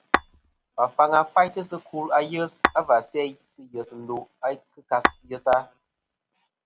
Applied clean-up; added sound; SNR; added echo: none; Tap / Glass; 5 dB; none.